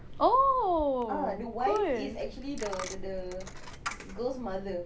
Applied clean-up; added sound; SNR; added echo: none; Coin (dropping); 11 dB; none.